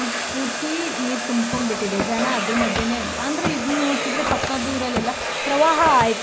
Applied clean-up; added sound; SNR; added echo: none; Domestic sounds, home sounds; 2 dB; none.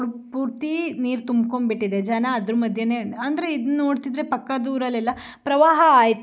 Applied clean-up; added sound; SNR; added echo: none; none; none; none.